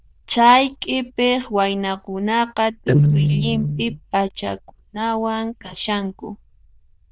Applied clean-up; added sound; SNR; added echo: neural diffusion model UNIVERSE++.